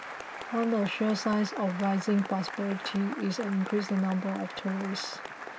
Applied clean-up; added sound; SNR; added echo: none; Applause; 10 dB; none.